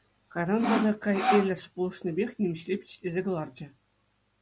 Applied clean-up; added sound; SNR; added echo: none; Sawing; -1 dB; none.